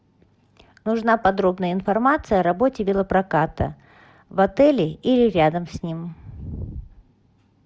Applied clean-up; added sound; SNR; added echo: none; none; none; none.